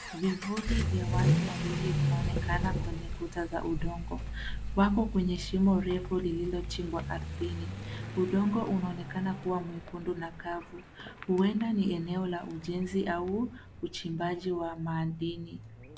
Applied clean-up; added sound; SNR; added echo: none; Accelerating, revving, vroom / Vehicle; 3 dB; none.